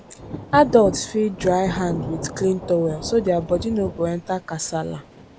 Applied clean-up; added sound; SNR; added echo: none; Thunder / Rain; 11 dB; none.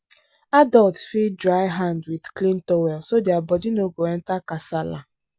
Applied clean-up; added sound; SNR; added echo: none; none; none; none.